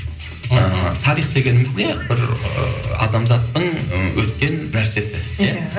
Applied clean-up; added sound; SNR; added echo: none; none; none; reverberation time 0.5 s.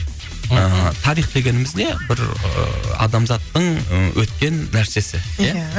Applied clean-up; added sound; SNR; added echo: none; none; none; none.